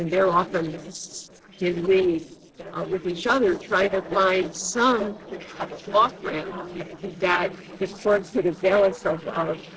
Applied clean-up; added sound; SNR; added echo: neural separator model SepFormer DNS4.